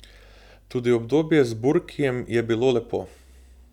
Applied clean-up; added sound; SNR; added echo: none; none; none; none.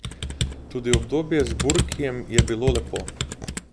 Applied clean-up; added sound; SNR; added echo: none; Computer keyboard; 0 dB; none.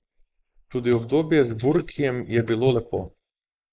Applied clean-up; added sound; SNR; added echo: neural mask model Resemble Enhance denoiser.